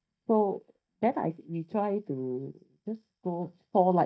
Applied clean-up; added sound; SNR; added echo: neural mask model DeepFilterNet 3.